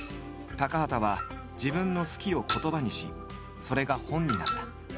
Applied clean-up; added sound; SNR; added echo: none; Chink, clink; 4 dB; none.